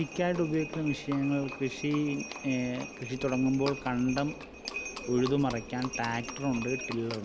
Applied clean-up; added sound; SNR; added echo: none; Livestock, farm animals, working animals; 10 dB; none.